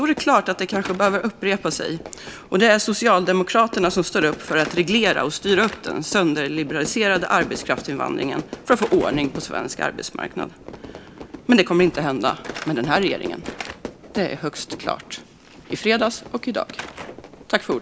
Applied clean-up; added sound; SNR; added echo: none; Fire / Fireworks + Slam / Wood; 15 dB; none.